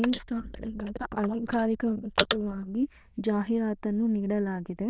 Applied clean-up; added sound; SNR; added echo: neural diffusion model UNIVERSE++.